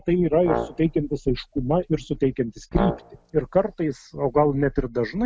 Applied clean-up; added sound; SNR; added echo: none; Brass instrument; 10 dB; none.